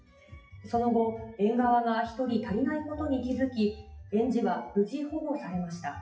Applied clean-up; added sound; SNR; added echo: classical method WPE with log-MMSE.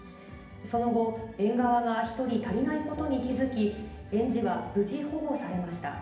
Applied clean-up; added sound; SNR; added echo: none; Bell; 19 dB; reverberation time 0.8 s.